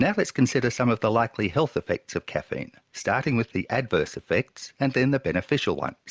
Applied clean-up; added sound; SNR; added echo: none; none; none; none.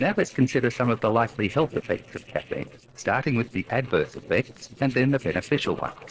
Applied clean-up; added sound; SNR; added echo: neural separator model SepFormer DNS4.